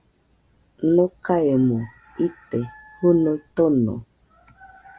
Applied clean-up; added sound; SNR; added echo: none; none; none; none.